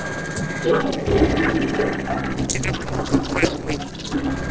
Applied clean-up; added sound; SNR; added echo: neural separator model SepFormer DNS4.